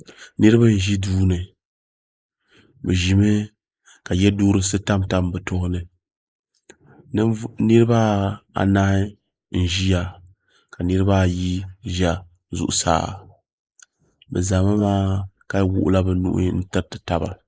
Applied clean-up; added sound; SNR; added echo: neural mask model Resemble Enhance denoiser.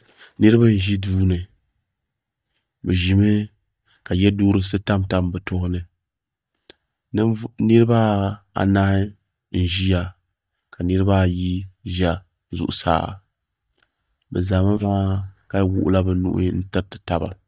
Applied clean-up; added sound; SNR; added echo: neural mask model DeepFilterNet 3.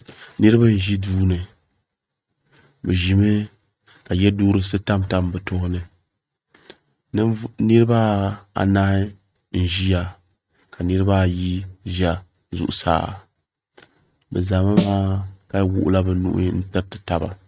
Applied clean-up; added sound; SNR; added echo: neural mask model RNNoise.